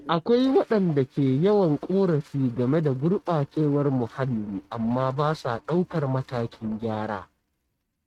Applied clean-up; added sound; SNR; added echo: neural mask model RNNoise.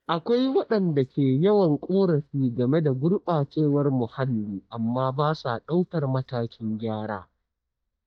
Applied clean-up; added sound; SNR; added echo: neural mask model DeepFilterNet 3.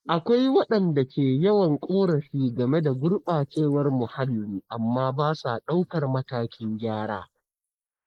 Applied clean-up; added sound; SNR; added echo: neural mask model Resemble Enhance denoiser.